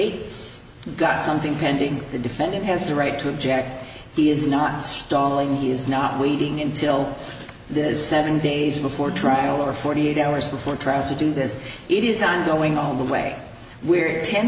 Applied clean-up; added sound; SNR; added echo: none; none; none; none.